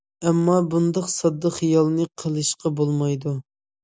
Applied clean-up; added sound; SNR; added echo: none; none; none; none.